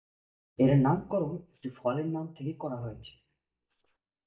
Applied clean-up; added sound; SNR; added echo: neural mask model DeepFilterNet 3.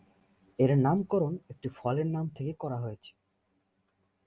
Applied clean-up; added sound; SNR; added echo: none; none; none; none.